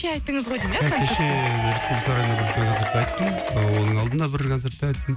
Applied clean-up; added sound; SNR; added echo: none; Applause / Crowd / Cheering; 4 dB; none.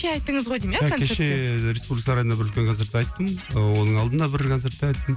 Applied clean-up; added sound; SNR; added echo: none; none; none; none.